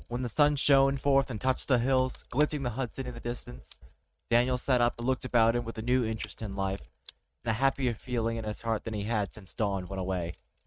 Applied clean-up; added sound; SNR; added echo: neural mask model RNNoise.